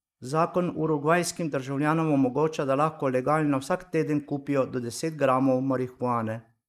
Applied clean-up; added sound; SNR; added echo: neural mask model Resemble Enhance denoiser.